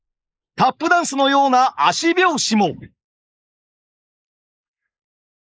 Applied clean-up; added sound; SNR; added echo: neural mask model Resemble Enhance denoiser.